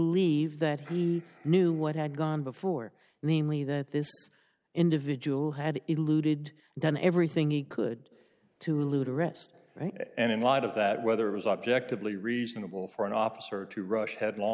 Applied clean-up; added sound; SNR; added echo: none; none; none; none.